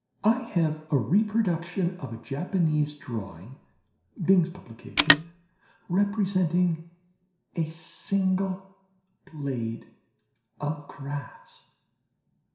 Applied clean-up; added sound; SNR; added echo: none; Telephone; 1 dB; reverberation time 0.7 s.